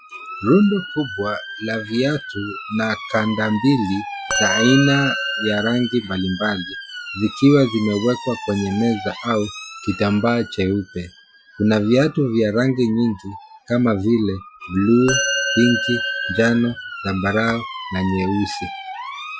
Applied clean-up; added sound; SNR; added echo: classical method Wiener filter.